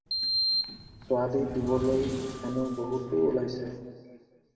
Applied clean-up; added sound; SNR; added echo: none; Sliding door; 4 dB; reverberation time 1.6 s.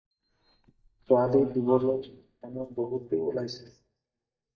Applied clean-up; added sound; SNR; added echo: neural mask model DeepFilterNet 3.